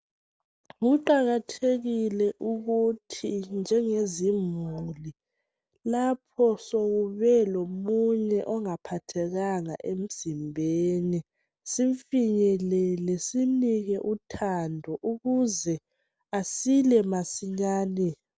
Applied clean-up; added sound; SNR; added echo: none; none; none; none.